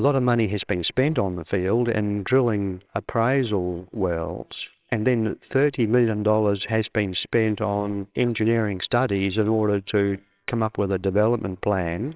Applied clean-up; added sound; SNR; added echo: neural separator model SepFormer WHAMR!.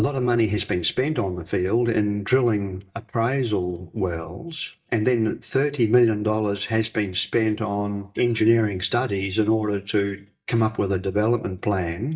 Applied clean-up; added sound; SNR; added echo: neural mask model DeepFilterNet 3.